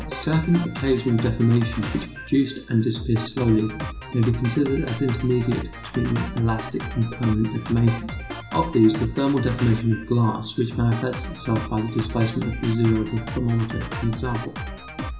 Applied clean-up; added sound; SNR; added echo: none; Drum kit; 10 dB; reverberation time 0.5 s.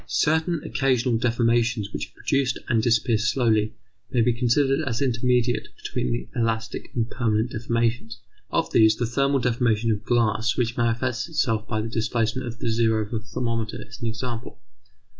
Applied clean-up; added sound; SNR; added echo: none; none; none; none.